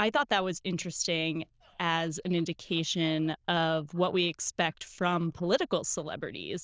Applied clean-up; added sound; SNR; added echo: neural diffusion model UNIVERSE++.